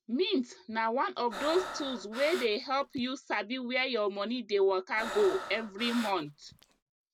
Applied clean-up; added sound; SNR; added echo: none; Breathing; 10 dB; none.